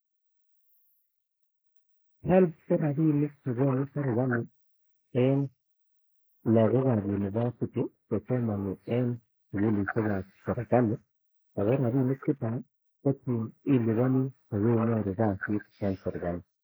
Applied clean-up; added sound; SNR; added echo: neural mask model Resemble Enhance denoiser.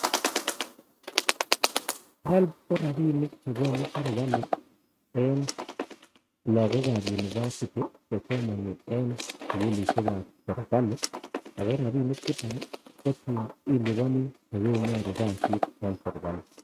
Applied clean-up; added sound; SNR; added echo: neural mask model RNNoise.